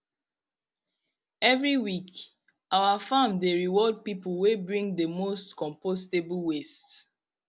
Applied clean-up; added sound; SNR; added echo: none; none; none; none.